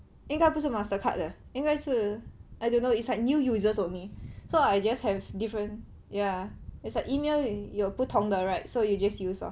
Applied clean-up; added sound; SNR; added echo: none; none; none; none.